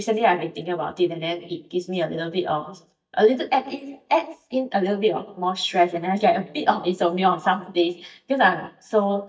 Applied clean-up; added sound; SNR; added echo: neural mask model DeepFilterNet 3.